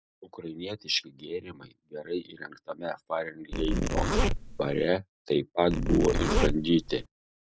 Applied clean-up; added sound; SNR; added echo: none; Zipper (clothing); -3 dB; none.